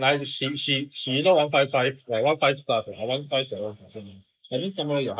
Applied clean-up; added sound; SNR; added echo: neural mask model Resemble Enhance denoiser.